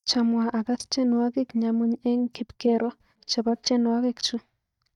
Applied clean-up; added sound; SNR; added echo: neural mask model DeepFilterNet 3.